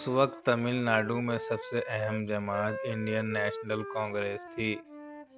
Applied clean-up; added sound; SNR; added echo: none; Wind instrument, woodwind instrument; 10 dB; none.